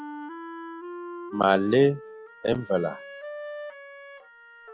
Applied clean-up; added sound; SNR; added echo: none; Wind instrument, woodwind instrument; 12 dB; none.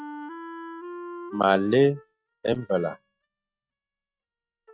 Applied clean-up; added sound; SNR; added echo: neural mask model RNNoise.